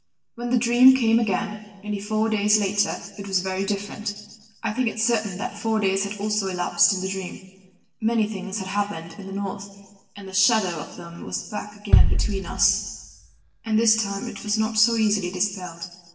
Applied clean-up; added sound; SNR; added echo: none; Bass drum; -1 dB; reverberation time 1.2 s.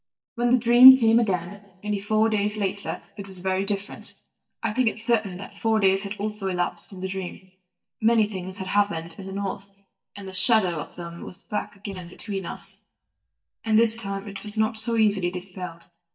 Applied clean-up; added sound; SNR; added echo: neural mask model DeepFilterNet 3.